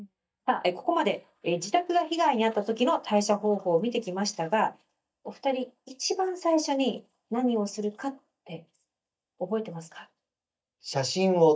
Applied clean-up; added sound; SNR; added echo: neural mask model DeepFilterNet 3.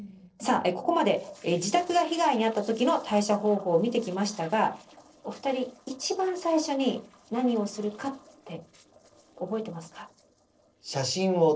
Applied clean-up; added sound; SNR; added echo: neural separator model SepFormer DNS4.